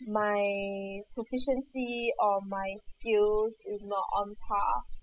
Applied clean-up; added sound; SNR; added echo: classical method spectral subtraction.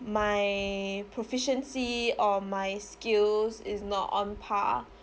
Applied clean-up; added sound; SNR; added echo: none; none; none; none.